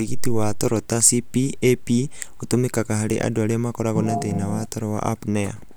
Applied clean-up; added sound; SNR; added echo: none; Organ; 6 dB; none.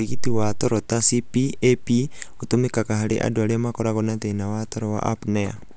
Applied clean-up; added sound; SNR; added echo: none; none; none; none.